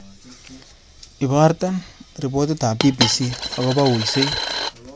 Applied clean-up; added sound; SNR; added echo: none; Coin (dropping); 3 dB; none.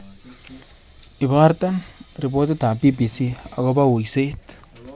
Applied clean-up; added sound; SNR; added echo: none; none; none; none.